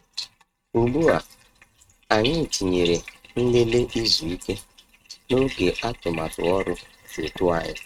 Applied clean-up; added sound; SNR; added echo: neural mask model RNNoise.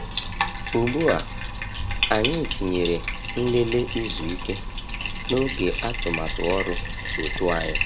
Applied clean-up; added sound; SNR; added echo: none; Bathtub (filling or washing); 1 dB; none.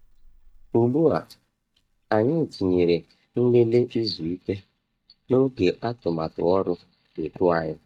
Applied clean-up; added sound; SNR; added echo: neural mask model DeepFilterNet 3.